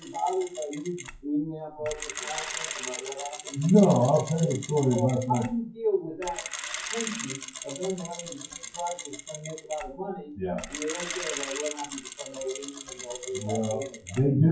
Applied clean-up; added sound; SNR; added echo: classical method WPE with log-MMSE.